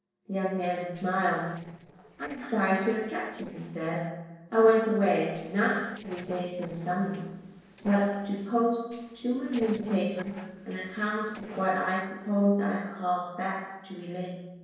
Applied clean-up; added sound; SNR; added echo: neural separator model SepFormer DNS4.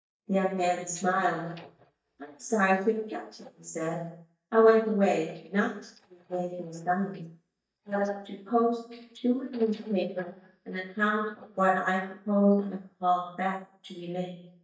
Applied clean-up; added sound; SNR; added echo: neural mask model DeepFilterNet 3.